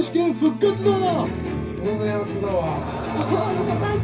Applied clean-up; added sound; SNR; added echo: none; Scissors; 17 dB; reverberation time 0.4 s.